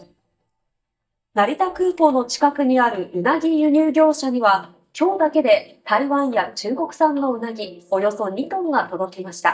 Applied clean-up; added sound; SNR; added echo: neural mask model DeepFilterNet 3.